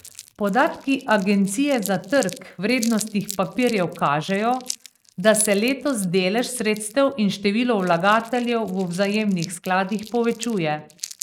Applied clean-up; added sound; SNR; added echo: neural mask model RNNoise.